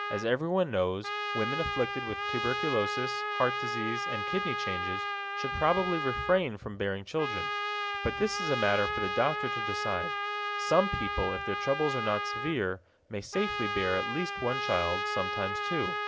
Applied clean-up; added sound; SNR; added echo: none; Trumpet; 2 dB; none.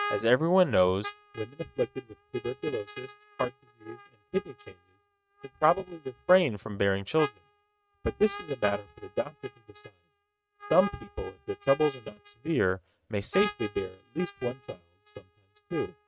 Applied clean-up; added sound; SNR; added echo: neural mask model RNNoise.